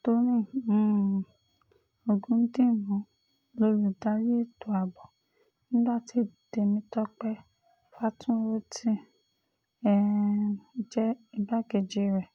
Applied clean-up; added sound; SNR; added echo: none; none; none; none.